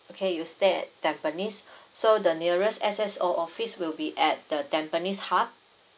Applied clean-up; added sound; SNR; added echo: none; none; none; none.